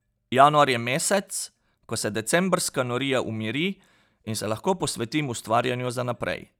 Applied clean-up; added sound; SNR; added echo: none; none; none; none.